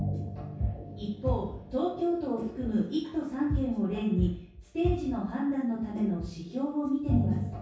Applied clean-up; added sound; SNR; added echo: none; none; none; reverberation time 0.6 s.